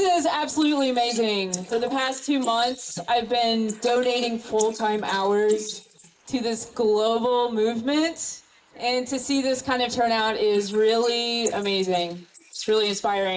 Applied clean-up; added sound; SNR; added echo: neural mask model Resemble Enhance denoiser.